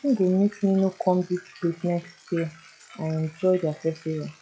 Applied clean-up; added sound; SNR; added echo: classical method log-MMSE.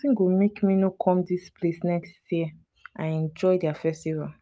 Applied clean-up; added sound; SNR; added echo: none; none; none; none.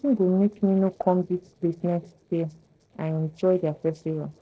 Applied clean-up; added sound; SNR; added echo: neural separator model SepFormer DNS4.